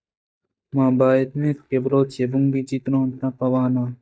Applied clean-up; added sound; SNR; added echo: neural mask model DeepFilterNet 3.